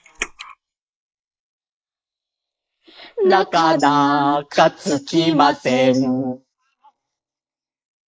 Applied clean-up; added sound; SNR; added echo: neural mask model Resemble Enhance denoiser.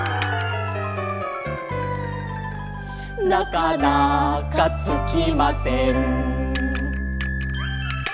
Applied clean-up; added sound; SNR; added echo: none; Bell; 2 dB; none.